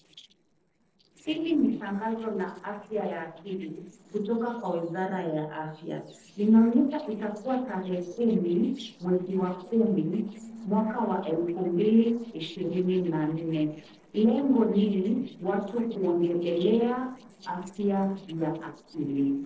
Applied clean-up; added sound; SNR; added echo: neural separator model SepFormer DNS4.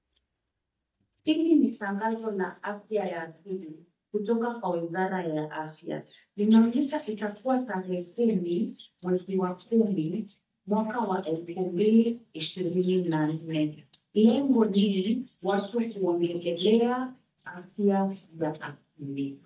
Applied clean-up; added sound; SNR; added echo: neural mask model DeepFilterNet 3.